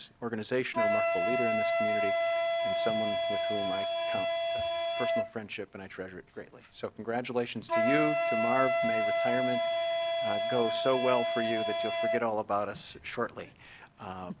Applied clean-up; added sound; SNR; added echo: none; Wind instrument, woodwind instrument; -4 dB; none.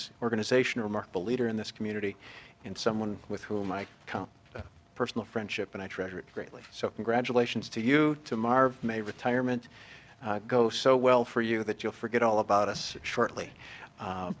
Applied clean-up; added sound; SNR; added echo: none; none; none; none.